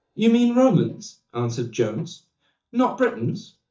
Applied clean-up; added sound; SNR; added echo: neural mask model DeepFilterNet 3.